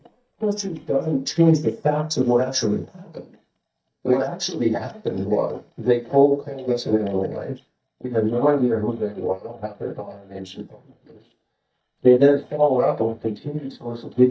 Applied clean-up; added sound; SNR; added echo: neural mask model DeepFilterNet 3.